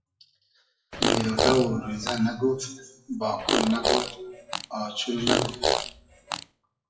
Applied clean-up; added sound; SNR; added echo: classical method WPE with log-MMSE.